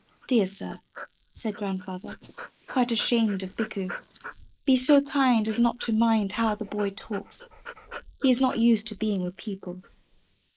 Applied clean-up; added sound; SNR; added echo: neural mask model Resemble Enhance denoiser.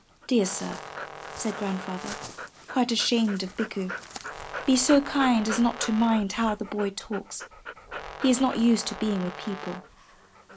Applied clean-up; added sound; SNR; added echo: none; Brass instrument + Dog; 12 dB; none.